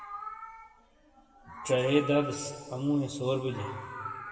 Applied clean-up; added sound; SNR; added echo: none; Meow; 12 dB; reverberation time 2.1 s.